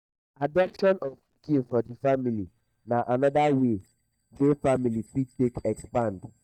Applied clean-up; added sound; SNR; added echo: neural mask model DeepFilterNet 3.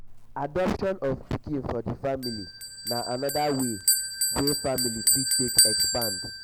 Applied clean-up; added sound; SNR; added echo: none; Bell; -2 dB; none.